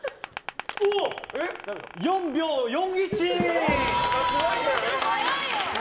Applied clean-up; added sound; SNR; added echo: none; Door + Glass; 13 dB; none.